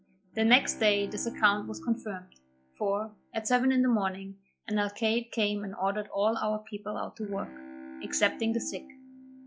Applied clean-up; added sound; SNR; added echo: classical method log-MMSE.